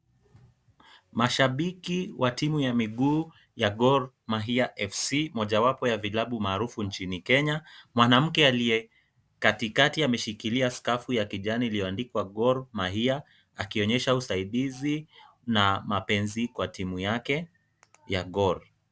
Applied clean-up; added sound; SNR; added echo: none; none; none; none.